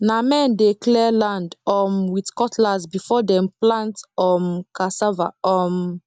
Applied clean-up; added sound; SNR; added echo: none; none; none; none.